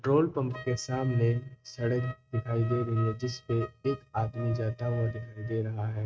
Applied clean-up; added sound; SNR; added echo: neural mask model RNNoise.